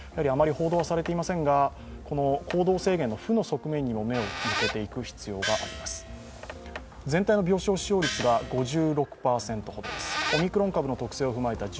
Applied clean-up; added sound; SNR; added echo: none; Gong + Squeak; 10 dB; none.